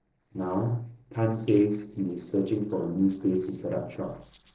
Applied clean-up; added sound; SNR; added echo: neural separator model SepFormer DNS4.